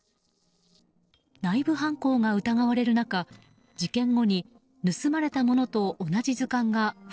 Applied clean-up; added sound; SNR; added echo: neural separator model SepFormer DNS4.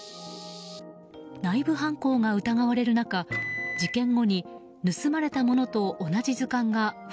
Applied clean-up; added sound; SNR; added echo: none; Microwave oven; 7 dB; none.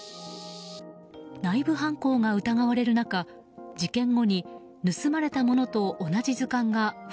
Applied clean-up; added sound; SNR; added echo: none; none; none; none.